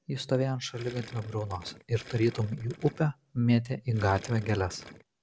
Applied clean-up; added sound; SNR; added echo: none; Gurgling; 18 dB; none.